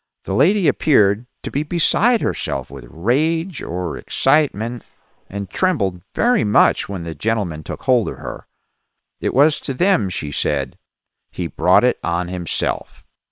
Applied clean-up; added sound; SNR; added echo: neural separator model SepFormer WHAM!.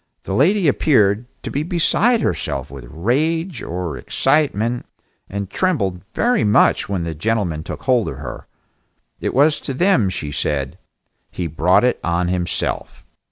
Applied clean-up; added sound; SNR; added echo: none; none; none; none.